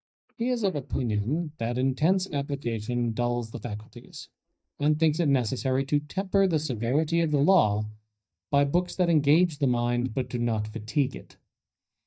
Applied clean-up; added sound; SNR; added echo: neural mask model DeepFilterNet 3.